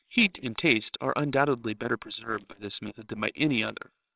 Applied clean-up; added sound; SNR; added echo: neural separator model SepFormer WHAMR!.